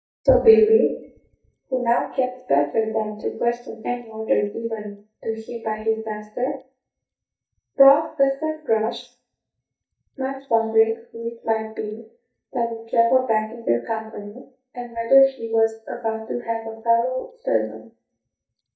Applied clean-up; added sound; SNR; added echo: neural mask model DeepFilterNet 3.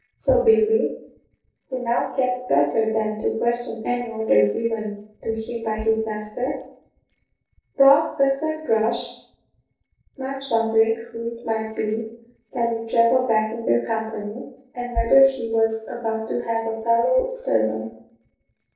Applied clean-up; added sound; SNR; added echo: neural separator model SepFormer DNS4.